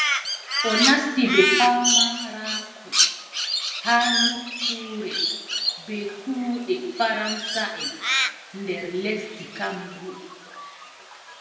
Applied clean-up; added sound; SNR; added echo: none; Crow; 0 dB; reverberation time 1.3 s.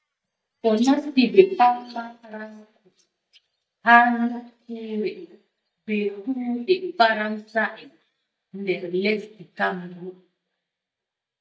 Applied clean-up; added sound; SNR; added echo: neural mask model DeepFilterNet 3.